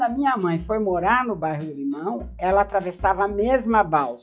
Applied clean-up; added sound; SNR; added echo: classical method log-MMSE.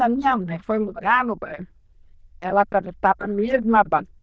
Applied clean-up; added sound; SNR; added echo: neural diffusion model UNIVERSE++.